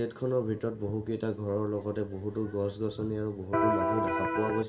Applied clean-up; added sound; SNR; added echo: none; Electric guitar; -3 dB; reverberation time 1.6 s.